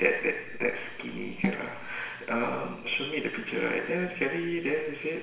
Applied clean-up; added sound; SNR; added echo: none; Snare drum; 10 dB; reverberation time 1.0 s.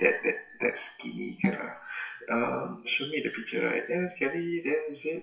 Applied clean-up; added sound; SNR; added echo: classical method WPE with log-MMSE.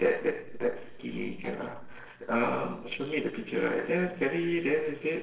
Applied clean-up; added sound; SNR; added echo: neural separator model SepFormer DNS4.